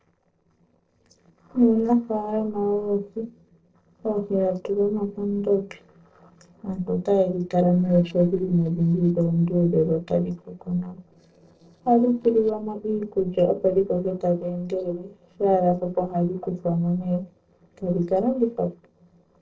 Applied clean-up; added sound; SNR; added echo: neural separator model SepFormer DNS4.